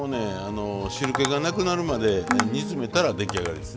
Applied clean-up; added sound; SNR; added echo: none; Tap; 9 dB; none.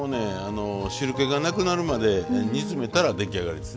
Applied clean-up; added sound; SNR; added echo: none; none; none; none.